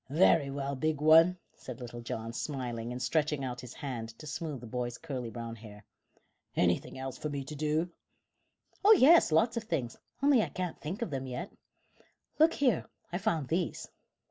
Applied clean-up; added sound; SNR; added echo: none; none; none; none.